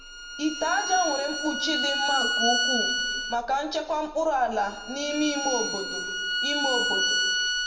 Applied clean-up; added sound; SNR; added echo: none; Bowed string instrument; 0 dB; reverberation time 1.1 s.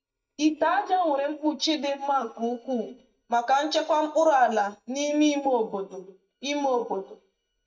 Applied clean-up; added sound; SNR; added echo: neural mask model DeepFilterNet 3.